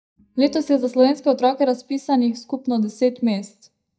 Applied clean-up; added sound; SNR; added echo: neural mask model DeepFilterNet 3.